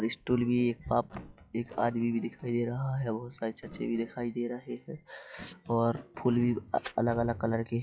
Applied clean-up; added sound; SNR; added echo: classical method log-MMSE.